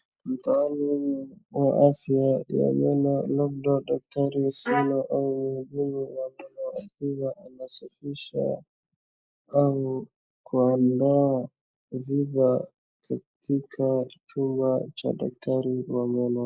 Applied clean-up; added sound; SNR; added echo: neural mask model Resemble Enhance denoiser.